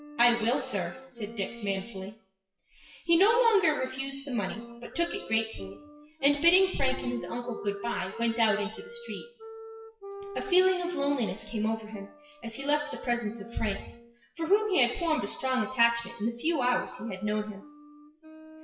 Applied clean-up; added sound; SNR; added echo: classical method WPE with log-MMSE.